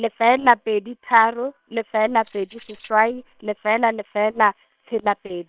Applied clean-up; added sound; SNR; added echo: neural separator model SepFormer WHAM!.